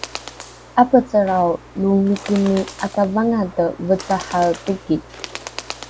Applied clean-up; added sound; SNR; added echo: none; Bird; 16 dB; none.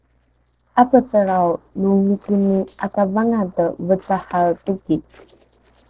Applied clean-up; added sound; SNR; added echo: neural separator model SepFormer DNS4.